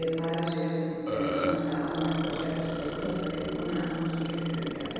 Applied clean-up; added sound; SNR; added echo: none; Burping, eructation; 7 dB; reverberation time 2.1 s.